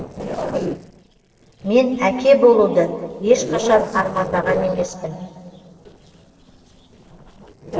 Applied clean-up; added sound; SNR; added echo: neural separator model SepFormer DNS4.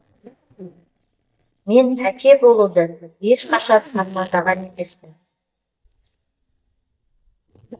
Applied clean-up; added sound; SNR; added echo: neural mask model DeepFilterNet 3.